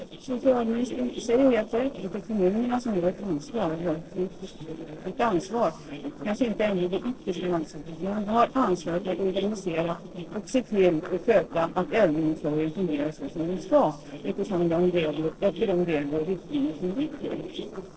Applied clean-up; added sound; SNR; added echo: neural separator model SepFormer DNS4.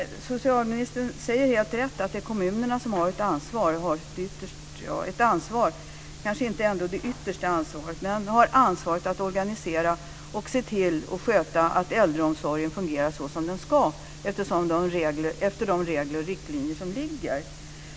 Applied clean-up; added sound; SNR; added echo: none; none; none; none.